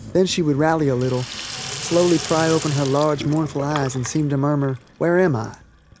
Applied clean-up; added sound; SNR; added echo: none; Sink (filling or washing); 13 dB; none.